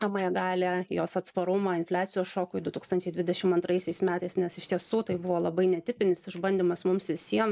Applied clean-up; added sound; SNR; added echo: neural mask model Resemble Enhance denoiser.